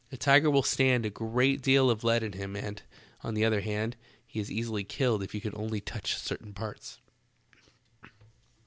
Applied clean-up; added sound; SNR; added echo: none; none; none; none.